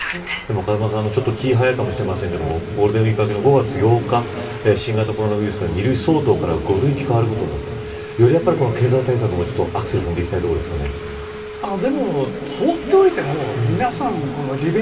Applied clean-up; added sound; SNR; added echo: none; Telephone; 12 dB; reverberation time 2.8 s.